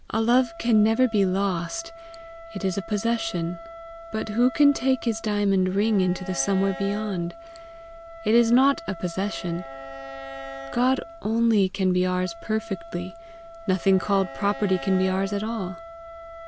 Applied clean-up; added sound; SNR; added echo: none; Wind instrument, woodwind instrument + Bowed string instrument; 15 dB; none.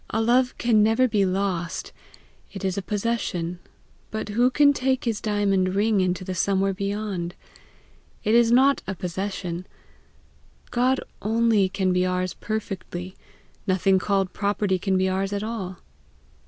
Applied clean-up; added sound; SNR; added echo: none; none; none; none.